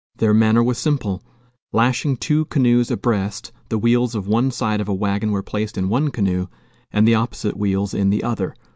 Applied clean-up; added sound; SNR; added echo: none; none; none; none.